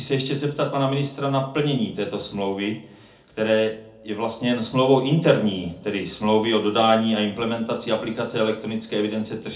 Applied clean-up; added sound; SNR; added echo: none; none; none; reverberation time 0.4 s.